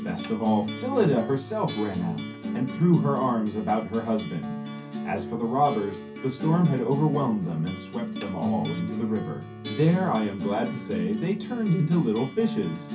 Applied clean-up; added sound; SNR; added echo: none; Acoustic guitar; 6 dB; reverberation time 0.3 s.